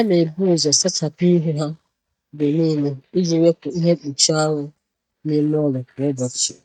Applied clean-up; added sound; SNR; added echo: neural mask model DeepFilterNet 3.